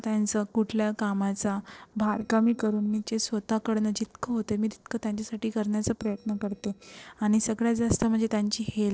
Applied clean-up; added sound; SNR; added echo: neural separator model SepFormer DNS4.